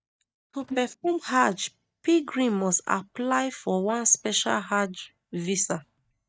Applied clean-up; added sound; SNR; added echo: neural mask model DeepFilterNet 3.